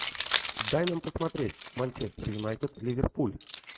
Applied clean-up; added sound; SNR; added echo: neural mask model RNNoise.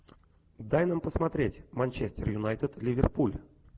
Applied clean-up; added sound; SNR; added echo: none; none; none; none.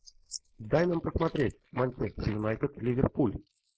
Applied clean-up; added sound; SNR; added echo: neural mask model Resemble Enhance denoiser.